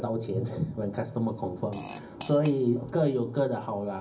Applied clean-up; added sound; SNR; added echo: none; Fart; 18 dB; reverberation time 0.4 s.